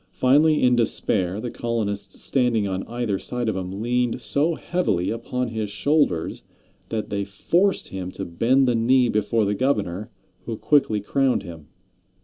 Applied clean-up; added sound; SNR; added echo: none; none; none; none.